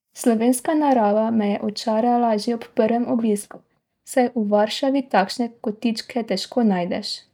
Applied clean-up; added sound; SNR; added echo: neural mask model DeepFilterNet 3.